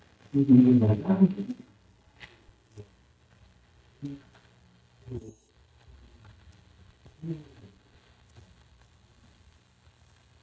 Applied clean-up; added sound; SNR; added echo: neural mask model DeepFilterNet 3.